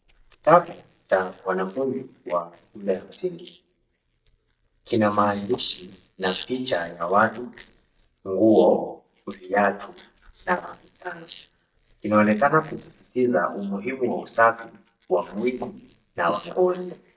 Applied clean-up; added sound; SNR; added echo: neural mask model DeepFilterNet 3.